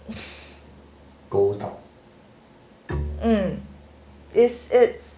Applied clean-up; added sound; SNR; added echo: none; Bowed string instrument; 13 dB; none.